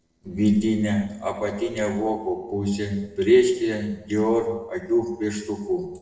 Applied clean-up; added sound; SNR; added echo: neural separator model SepFormer DNS4.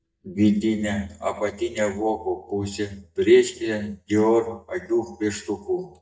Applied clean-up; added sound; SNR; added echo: neural mask model DeepFilterNet 3.